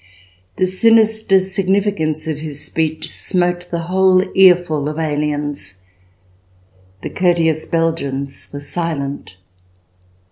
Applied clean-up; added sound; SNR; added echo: none; none; none; none.